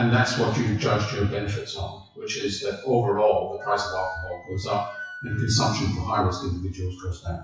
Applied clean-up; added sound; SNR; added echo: classical method WPE with log-MMSE.